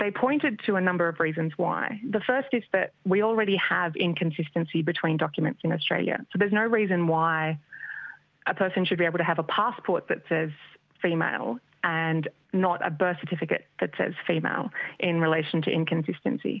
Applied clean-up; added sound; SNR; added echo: none; none; none; none.